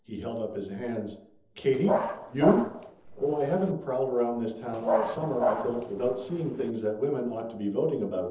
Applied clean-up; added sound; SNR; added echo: neural separator model SepFormer DNS4.